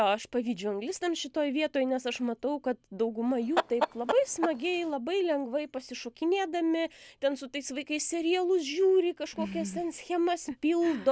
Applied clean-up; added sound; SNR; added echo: none; Chicken, rooster; 4 dB; none.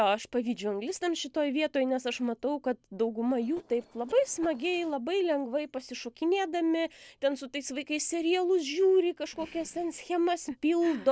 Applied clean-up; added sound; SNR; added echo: neural separator model SepFormer DNS4.